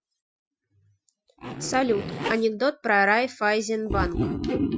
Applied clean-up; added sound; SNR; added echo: classical method Wiener filter.